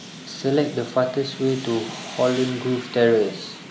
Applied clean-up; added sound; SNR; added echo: none; Tools; 16 dB; none.